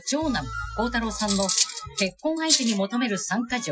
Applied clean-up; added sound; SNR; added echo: classical method Wiener filter.